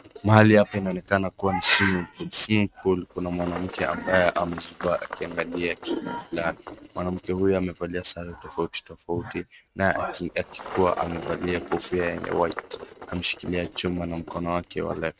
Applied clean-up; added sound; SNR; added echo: neural mask model RNNoise.